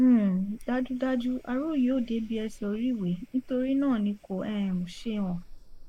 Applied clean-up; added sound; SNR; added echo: neural mask model Resemble Enhance denoiser.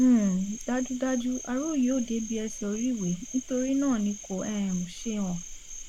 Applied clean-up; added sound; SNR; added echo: none; Cricket; 13 dB; none.